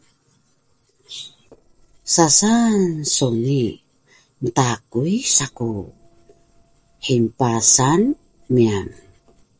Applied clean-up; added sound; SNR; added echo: neural separator model SepFormer DNS4.